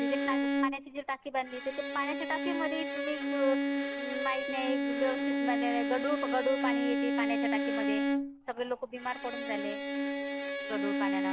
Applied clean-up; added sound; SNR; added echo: none; Bowed string instrument; -3 dB; none.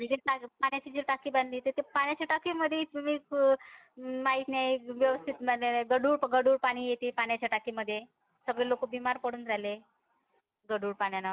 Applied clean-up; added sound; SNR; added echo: none; none; none; none.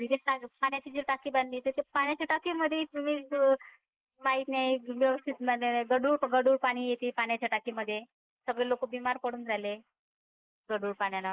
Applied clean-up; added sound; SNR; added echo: neural mask model Resemble Enhance denoiser.